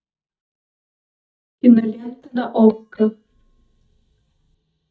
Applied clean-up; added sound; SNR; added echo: neural mask model DeepFilterNet 3.